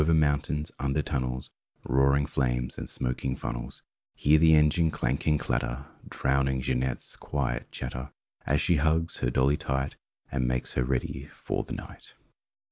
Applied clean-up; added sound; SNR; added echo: none; none; none; none.